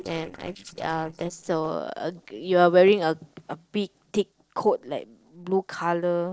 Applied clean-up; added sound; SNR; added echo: neural separator model SepFormer DNS4.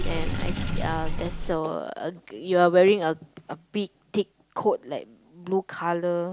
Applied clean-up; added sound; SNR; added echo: none; Sink (filling or washing) / Water; 6 dB; none.